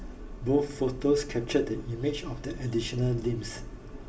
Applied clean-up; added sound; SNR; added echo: none; none; none; reverberation time 0.4 s.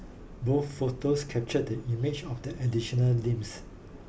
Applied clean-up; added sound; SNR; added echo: none; none; none; none.